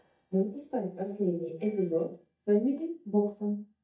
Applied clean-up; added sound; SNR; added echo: neural mask model DeepFilterNet 3.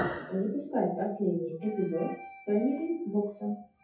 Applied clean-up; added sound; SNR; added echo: classical method WPE with log-MMSE.